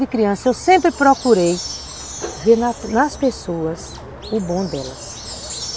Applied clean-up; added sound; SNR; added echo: none; Squeak + Wind chime; 13 dB; none.